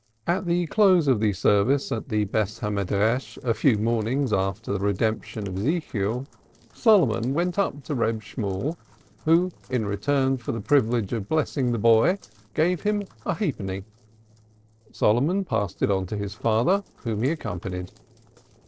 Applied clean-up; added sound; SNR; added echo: neural separator model SepFormer DNS4.